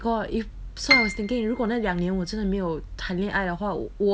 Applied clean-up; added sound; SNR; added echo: none; Piano; 1 dB; none.